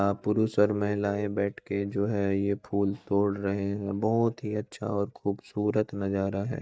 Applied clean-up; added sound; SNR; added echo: neural mask model DeepFilterNet 3.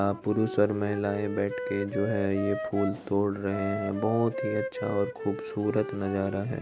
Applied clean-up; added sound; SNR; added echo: none; Wind instrument, woodwind instrument; 8 dB; none.